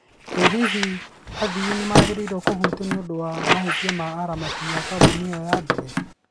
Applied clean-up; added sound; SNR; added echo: none; Squeak; -4 dB; none.